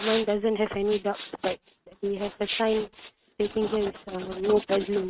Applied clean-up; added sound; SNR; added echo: neural mask model RNNoise.